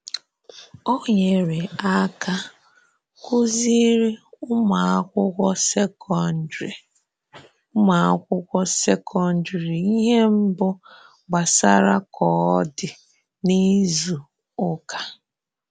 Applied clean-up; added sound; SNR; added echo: none; none; none; none.